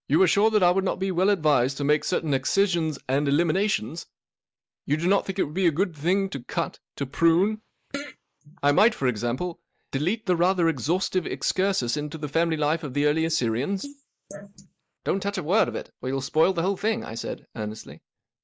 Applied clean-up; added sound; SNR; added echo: neural mask model Resemble Enhance denoiser.